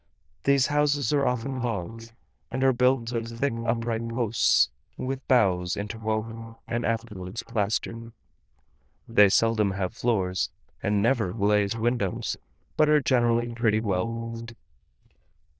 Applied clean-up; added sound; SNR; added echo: neural diffusion model UNIVERSE++.